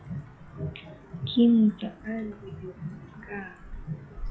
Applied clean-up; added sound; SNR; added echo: classical method log-MMSE.